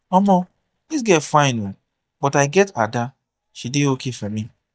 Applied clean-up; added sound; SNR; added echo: neural mask model DeepFilterNet 3.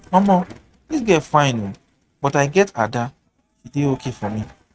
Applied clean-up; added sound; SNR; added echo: neural mask model RNNoise.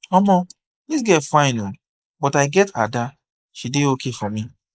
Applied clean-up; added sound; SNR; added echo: neural mask model Resemble Enhance denoiser.